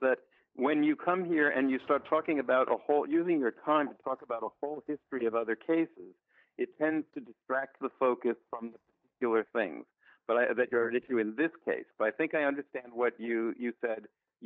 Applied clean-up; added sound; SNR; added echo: neural mask model DeepFilterNet 3.